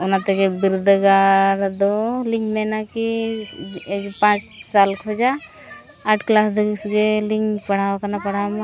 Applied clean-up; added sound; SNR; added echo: none; none; none; none.